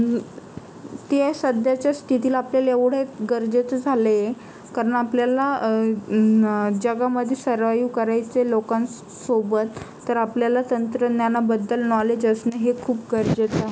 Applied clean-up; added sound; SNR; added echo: none; none; none; none.